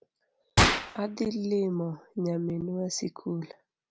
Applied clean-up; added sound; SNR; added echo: none; Gunshot, gunfire; -2 dB; none.